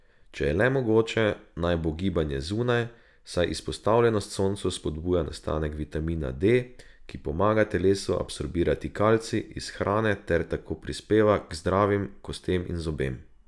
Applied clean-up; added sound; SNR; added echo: none; none; none; none.